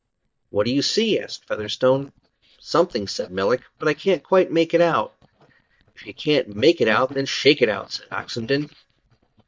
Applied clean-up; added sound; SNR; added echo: neural mask model DeepFilterNet 3.